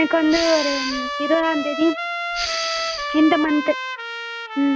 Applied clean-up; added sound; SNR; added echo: none; Trumpet + Respiratory sounds; 5 dB; none.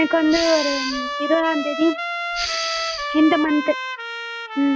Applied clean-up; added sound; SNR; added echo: classical method log-MMSE.